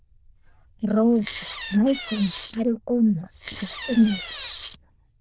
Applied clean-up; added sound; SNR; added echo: neural diffusion model UNIVERSE++.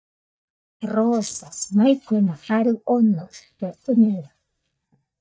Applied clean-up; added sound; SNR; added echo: neural mask model DeepFilterNet 3.